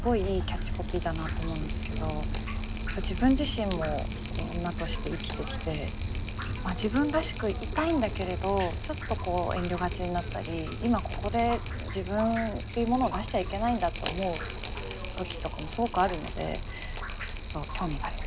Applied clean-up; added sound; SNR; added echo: none; Drip; 1 dB; none.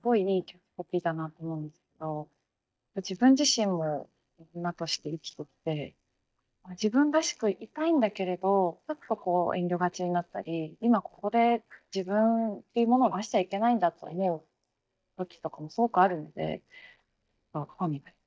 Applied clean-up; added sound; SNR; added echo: neural mask model DeepFilterNet 3.